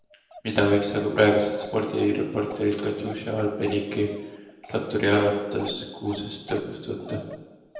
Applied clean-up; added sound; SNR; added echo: none; Bark; 19 dB; reverberation time 1.0 s.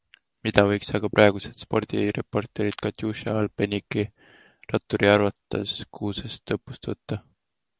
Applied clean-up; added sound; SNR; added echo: none; none; none; none.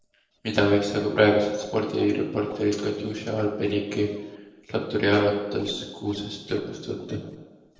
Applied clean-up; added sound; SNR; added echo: neural separator model SepFormer DNS4.